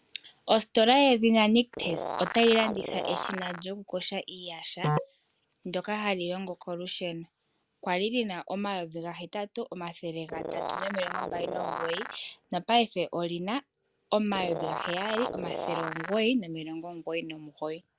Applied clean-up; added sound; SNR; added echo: none; Animal; 5 dB; none.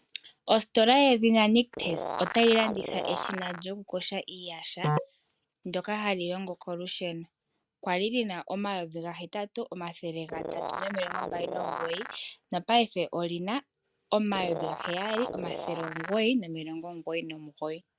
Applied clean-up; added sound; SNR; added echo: neural mask model RNNoise.